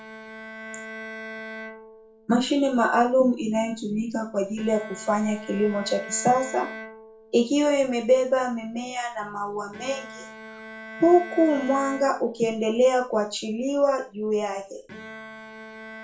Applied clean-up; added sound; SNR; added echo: none; Bowed string instrument; 17 dB; reverberation time 0.3 s.